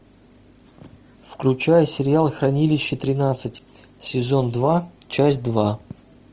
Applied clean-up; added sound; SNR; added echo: none; none; none; none.